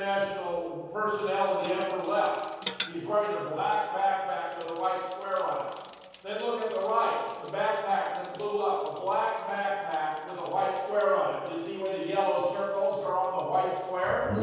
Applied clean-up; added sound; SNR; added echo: none; Bicycle; 18 dB; reverberation time 1.2 s.